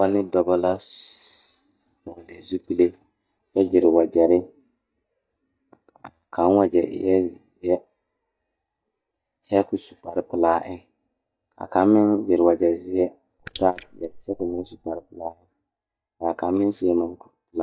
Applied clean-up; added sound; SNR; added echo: neural mask model DeepFilterNet 3.